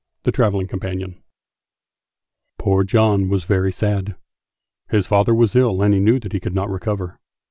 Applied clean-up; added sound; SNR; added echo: none; none; none; none.